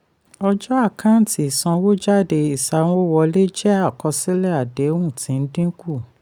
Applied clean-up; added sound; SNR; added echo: none; none; none; none.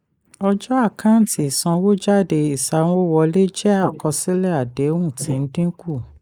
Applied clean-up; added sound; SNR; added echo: neural mask model Resemble Enhance denoiser.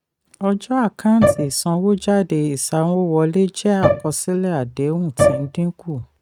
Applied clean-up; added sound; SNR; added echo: neural mask model RNNoise.